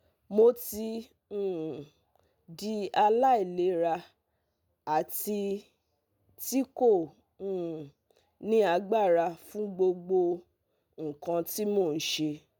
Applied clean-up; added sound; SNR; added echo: none; none; none; none.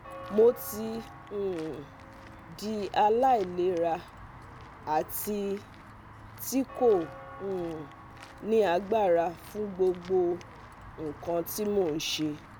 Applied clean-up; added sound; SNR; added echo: none; Walk, footsteps / Bell; 17 dB; none.